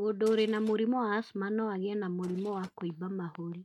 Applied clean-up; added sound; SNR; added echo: neural mask model RNNoise.